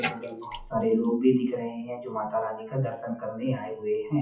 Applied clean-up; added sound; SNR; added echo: classical method WPE with log-MMSE.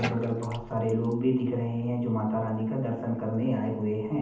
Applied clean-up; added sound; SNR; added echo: none; Bathtub (filling or washing); 17 dB; reverberation time 0.8 s.